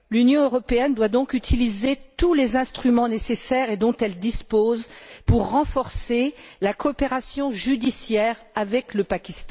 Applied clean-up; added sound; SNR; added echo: none; none; none; none.